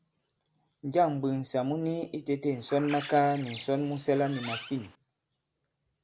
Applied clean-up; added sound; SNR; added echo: none; Bird; 13 dB; none.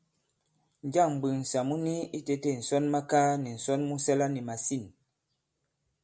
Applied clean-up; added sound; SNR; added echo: none; none; none; none.